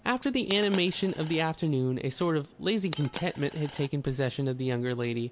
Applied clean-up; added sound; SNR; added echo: none; Coin (dropping); 14 dB; none.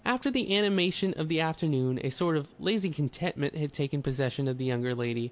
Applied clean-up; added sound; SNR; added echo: none; none; none; none.